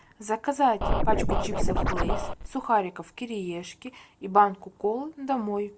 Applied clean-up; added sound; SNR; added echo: none; Scratching (performance technique); -3 dB; none.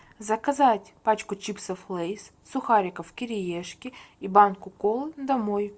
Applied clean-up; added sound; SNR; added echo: none; none; none; none.